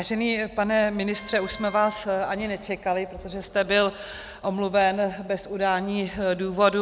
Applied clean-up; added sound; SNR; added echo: none; Wind instrument, woodwind instrument; 20 dB; none.